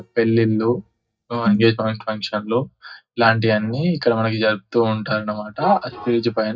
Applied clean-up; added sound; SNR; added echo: neural mask model DeepFilterNet 3.